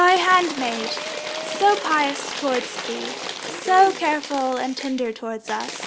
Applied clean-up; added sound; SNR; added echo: none; Applause / Crowd / Cheering; 9 dB; none.